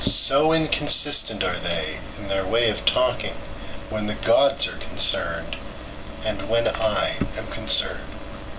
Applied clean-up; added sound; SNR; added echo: none; none; none; none.